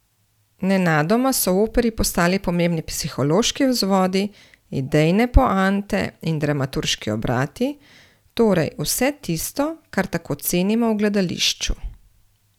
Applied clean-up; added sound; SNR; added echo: none; none; none; none.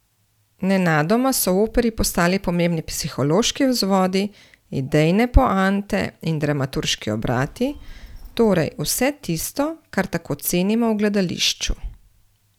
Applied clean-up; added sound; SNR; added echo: none; Telephone; 19 dB; none.